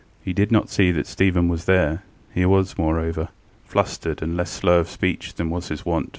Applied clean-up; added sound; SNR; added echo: none; none; none; none.